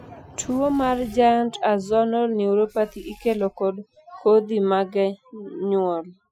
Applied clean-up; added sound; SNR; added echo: classical method Wiener filter.